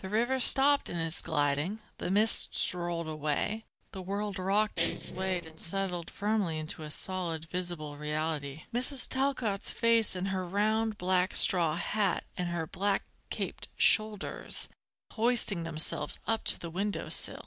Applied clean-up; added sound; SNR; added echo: neural separator model SepFormer DNS4.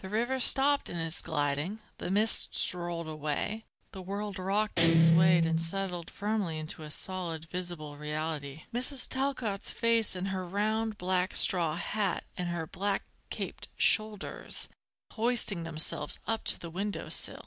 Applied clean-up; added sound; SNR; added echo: none; Guitar; -3 dB; none.